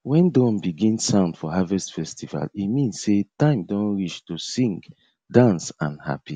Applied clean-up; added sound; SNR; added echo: none; none; none; none.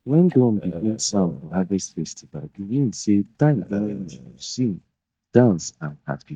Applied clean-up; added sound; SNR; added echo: neural mask model DeepFilterNet 3.